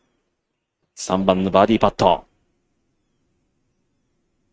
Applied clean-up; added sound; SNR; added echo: neural mask model RNNoise.